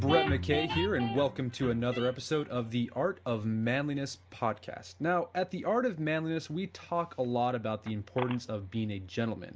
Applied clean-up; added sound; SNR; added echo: none; none; none; none.